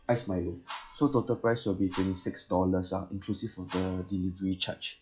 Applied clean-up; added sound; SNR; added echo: classical method log-MMSE.